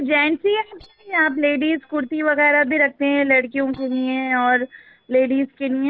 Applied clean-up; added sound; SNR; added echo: neural mask model DeepFilterNet 3.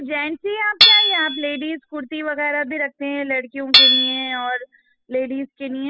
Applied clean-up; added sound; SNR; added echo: classical method spectral subtraction.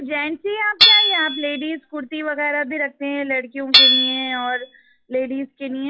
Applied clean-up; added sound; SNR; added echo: classical method log-MMSE.